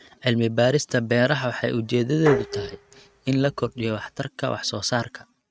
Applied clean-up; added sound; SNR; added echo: neural mask model RNNoise.